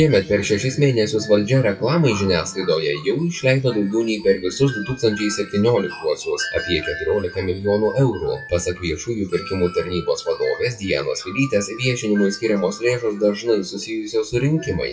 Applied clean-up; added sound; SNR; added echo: classical method WPE with log-MMSE.